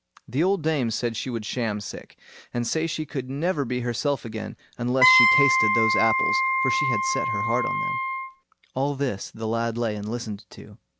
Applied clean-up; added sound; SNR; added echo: none; Wind instrument, woodwind instrument; -5 dB; none.